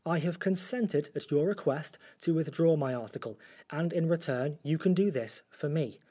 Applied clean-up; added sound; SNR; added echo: none; none; none; none.